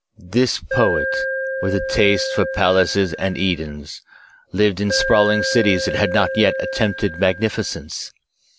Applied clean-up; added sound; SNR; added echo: none; Alarm; 5 dB; none.